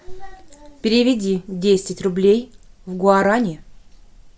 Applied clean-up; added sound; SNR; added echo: none; none; none; none.